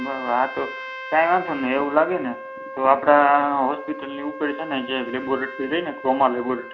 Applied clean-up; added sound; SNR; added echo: none; Trumpet; 13 dB; reverberation time 0.5 s.